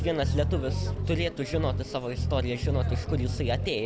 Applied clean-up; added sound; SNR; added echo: none; Bass guitar; -1 dB; none.